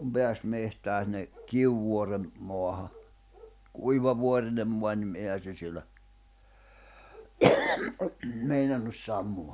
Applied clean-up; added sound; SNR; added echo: none; none; none; none.